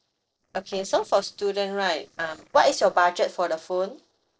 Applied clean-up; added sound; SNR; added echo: neural separator model SepFormer DNS4.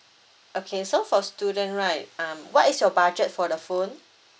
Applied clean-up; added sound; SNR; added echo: none; none; none; none.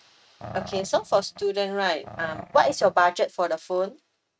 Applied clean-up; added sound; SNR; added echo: neural mask model RNNoise.